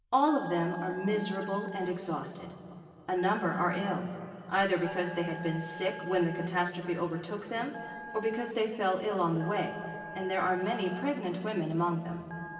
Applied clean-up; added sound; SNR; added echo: none; Telephone; 15 dB; reverberation time 2.9 s.